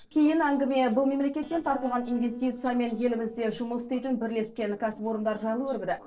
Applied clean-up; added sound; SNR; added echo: neural separator model SepFormer DNS4.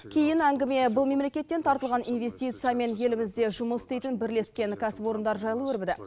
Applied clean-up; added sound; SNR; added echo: none; none; none; none.